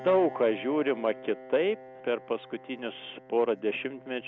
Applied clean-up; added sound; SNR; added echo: none; Piano; 17 dB; none.